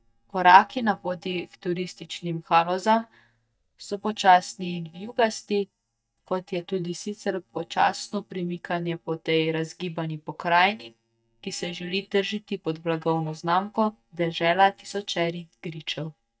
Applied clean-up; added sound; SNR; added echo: neural mask model DeepFilterNet 3.